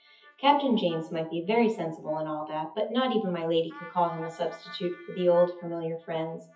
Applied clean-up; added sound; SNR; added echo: classical method WPE with log-MMSE.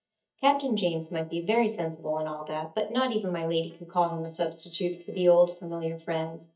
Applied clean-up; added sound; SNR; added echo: neural mask model DeepFilterNet 3.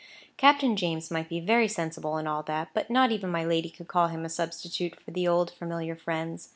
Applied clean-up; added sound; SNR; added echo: none; none; none; none.